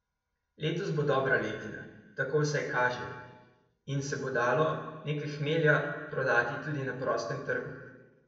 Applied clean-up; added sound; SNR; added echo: none; none; none; reverberation time 1.0 s.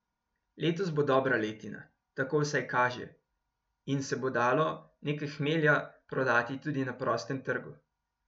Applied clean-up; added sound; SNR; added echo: none; none; none; none.